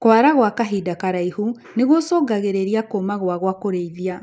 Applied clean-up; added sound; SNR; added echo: none; none; none; none.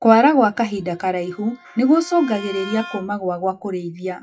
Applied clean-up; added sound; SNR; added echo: classical method WPE with log-MMSE.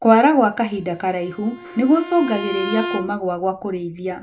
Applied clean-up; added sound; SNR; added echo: none; Bowed string instrument; 12 dB; reverberation time 0.2 s.